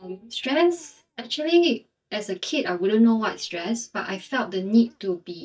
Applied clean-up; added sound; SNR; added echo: neural mask model DeepFilterNet 3.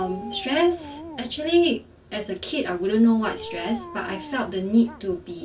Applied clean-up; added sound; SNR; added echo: none; Dog; 16 dB; reverberation time 0.2 s.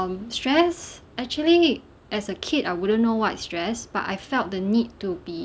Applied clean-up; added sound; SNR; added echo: none; none; none; none.